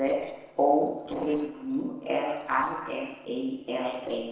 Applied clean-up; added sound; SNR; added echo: neural separator model SepFormer DNS4.